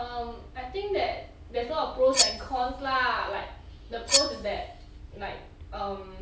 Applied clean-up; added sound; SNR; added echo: none; Cutlery, silverware; -1 dB; none.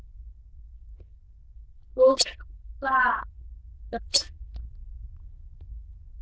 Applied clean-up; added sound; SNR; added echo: neural diffusion model UNIVERSE++.